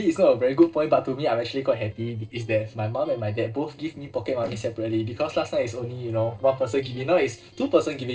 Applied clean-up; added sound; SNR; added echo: neural separator model SepFormer DNS4.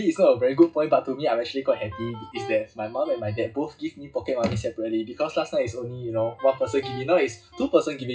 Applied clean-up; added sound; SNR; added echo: classical method WPE with log-MMSE.